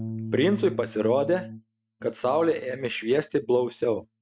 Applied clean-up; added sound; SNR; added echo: neural mask model RNNoise.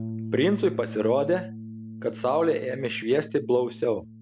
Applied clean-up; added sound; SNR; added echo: none; Bass guitar; 11 dB; none.